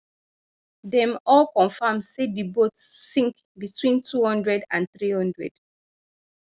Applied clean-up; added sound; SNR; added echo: none; none; none; none.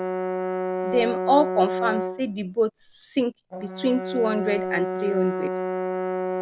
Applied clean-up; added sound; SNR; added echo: none; Brass instrument; 2 dB; none.